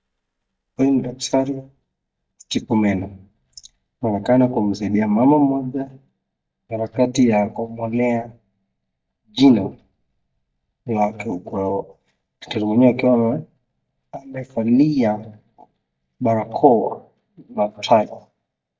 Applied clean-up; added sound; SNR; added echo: neural mask model DeepFilterNet 3.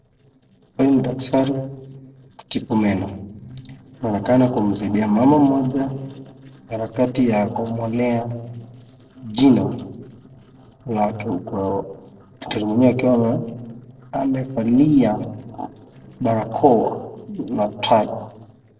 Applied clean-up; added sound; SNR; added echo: neural separator model SepFormer DNS4.